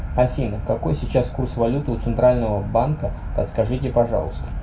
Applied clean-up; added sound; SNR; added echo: none; none; none; reverberation time 0.2 s.